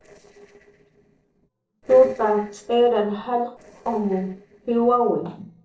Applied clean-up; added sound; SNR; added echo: neural separator model SepFormer DNS4.